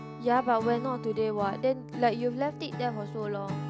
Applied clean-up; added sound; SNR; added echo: none; Acoustic guitar / Strum; 9 dB; none.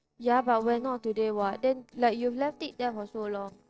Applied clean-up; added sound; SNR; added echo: neural separator model SepFormer DNS4.